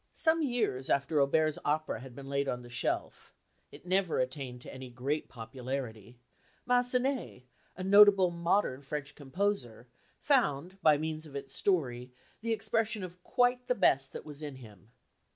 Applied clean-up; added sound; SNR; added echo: none; none; none; none.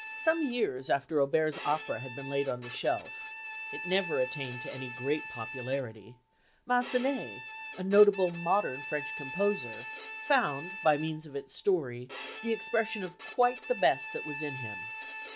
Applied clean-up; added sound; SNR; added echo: none; Bowed string instrument; 11 dB; none.